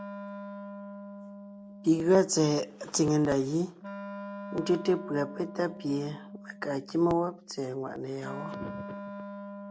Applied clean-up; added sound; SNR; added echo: none; Wind instrument, woodwind instrument; 13 dB; none.